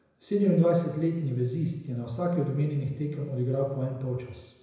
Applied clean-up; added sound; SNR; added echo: none; none; none; reverberation time 0.9 s.